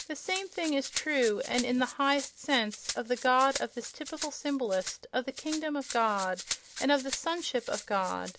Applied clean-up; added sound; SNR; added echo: none; Rattle (instrument); 11 dB; none.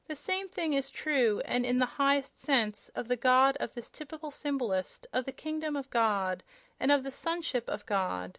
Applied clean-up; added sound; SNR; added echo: none; none; none; none.